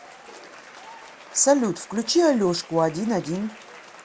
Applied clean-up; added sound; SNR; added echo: none; Applause / Cheering; 20 dB; none.